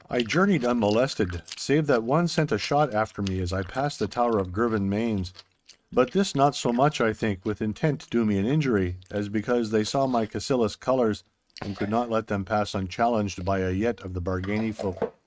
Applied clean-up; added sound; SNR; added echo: neural mask model RNNoise.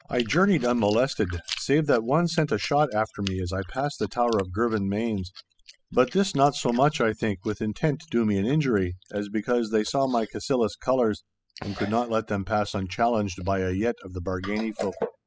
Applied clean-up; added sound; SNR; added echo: classical method spectral subtraction.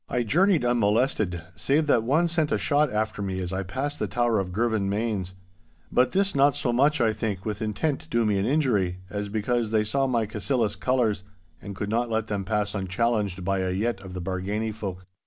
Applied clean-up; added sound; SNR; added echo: none; none; none; none.